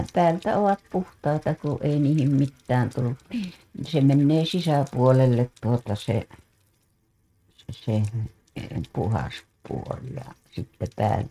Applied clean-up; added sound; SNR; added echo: neural mask model RNNoise.